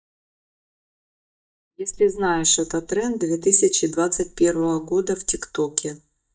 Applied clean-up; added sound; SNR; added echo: neural mask model DeepFilterNet 3.